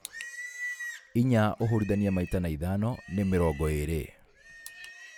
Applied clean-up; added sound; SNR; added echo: none; Livestock, farm animals, working animals; 15 dB; none.